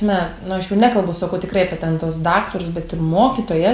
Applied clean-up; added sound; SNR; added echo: none; none; none; none.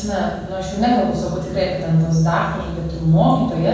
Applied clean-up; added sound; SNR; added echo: none; none; none; reverberation time 1.2 s.